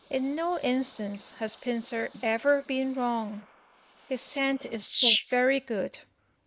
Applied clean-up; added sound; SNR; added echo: neural mask model Resemble Enhance denoiser.